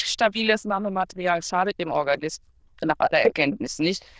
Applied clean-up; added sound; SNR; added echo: neural diffusion model UNIVERSE++.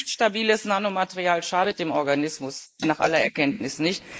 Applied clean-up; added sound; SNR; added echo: neural mask model Resemble Enhance denoiser.